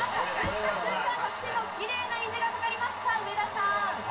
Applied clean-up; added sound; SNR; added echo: none; Knock; 18 dB; reverberation time 0.2 s.